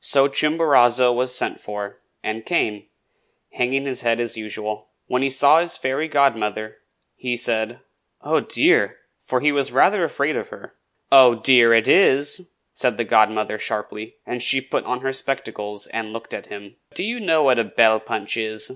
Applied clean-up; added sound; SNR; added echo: none; none; none; none.